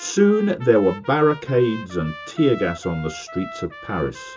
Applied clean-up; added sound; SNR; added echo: none; Trumpet; 17 dB; reverberation time 0.2 s.